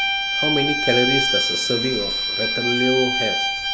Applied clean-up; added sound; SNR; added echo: none; Bowed string instrument; -2 dB; none.